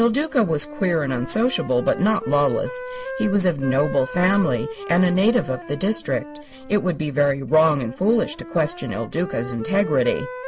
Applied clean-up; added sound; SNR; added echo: none; Wind instrument, woodwind instrument; 13 dB; none.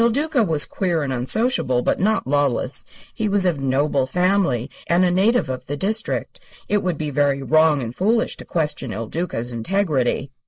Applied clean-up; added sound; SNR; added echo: neural mask model Resemble Enhance denoiser.